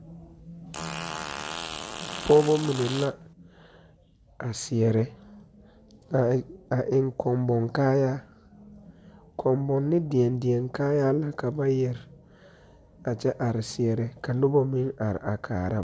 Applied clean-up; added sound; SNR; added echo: none; Fart; 9 dB; none.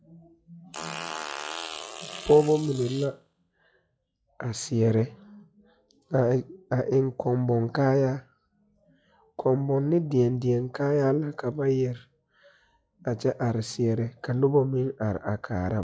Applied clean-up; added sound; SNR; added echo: classical method log-MMSE.